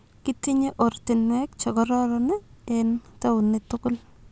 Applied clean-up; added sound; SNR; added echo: none; none; none; none.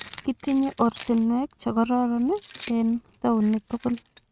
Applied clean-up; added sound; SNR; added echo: neural mask model RNNoise.